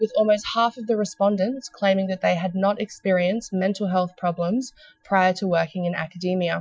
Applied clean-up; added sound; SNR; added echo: classical method Wiener filter.